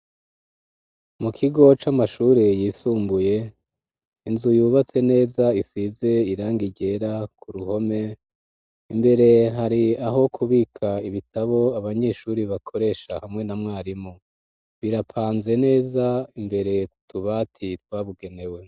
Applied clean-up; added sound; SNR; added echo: none; none; none; none.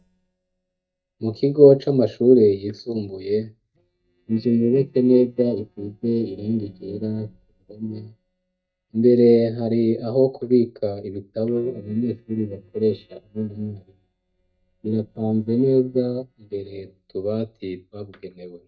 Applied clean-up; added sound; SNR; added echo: neural mask model DeepFilterNet 3.